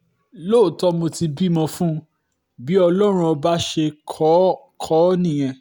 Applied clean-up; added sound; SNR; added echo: none; none; none; none.